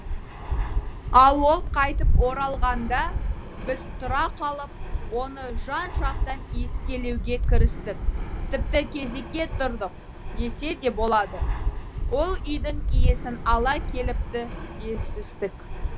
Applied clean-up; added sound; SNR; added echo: none; Fixed-wing aircraft, airplane; -2 dB; none.